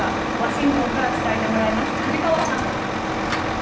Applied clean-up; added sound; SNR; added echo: none; Truck; -1 dB; reverberation time 0.9 s.